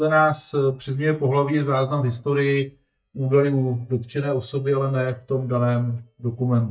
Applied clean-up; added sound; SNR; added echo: neural mask model DeepFilterNet 3.